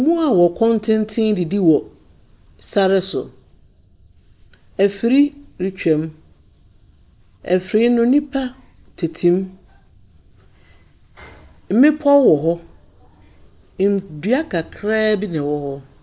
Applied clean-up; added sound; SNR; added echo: none; none; none; none.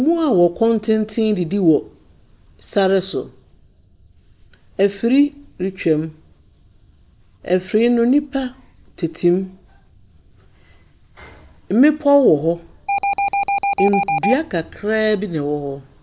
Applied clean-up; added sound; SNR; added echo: none; Alarm; -1 dB; none.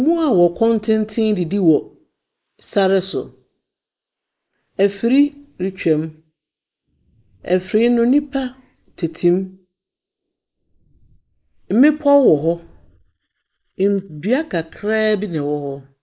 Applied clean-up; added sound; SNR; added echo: neural mask model Resemble Enhance denoiser.